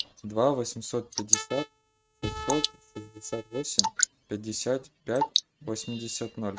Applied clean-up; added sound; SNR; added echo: neural mask model RNNoise.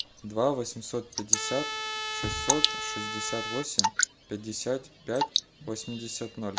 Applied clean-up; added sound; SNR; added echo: none; Drip / Water + Trumpet; -2 dB; none.